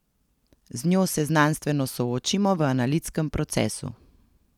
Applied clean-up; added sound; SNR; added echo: none; none; none; none.